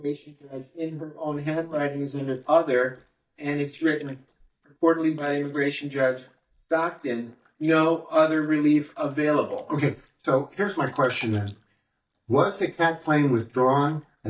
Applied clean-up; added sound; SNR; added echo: neural mask model DeepFilterNet 3.